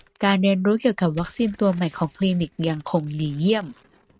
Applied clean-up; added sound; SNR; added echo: neural mask model RNNoise.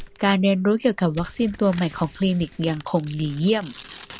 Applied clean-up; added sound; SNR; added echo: none; Tearing; 20 dB; none.